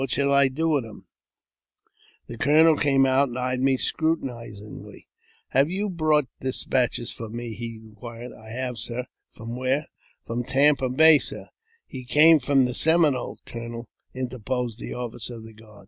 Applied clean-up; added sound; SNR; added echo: none; none; none; none.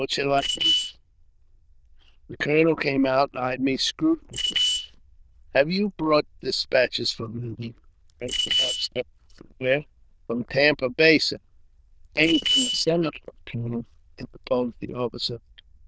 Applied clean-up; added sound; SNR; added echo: neural diffusion model UNIVERSE++.